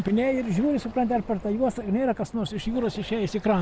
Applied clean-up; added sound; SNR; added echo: none; none; none; none.